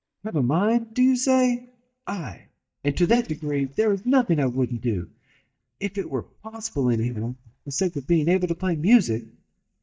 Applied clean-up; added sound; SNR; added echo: neural mask model DeepFilterNet 3.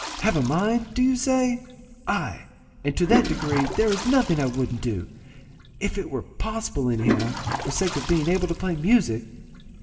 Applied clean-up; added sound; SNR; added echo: none; Toilet flush; 8 dB; reverberation time 2.8 s.